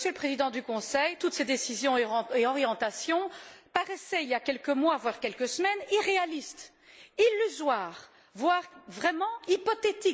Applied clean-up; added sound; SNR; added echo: none; none; none; none.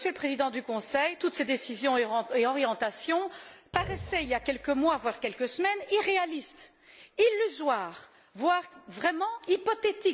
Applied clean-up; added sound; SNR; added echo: none; Thump, thud; 15 dB; none.